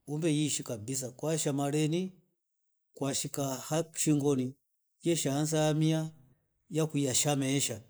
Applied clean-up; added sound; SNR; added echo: neural mask model Resemble Enhance denoiser.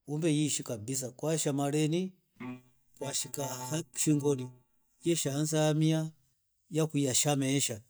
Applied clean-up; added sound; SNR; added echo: neural mask model DeepFilterNet 3.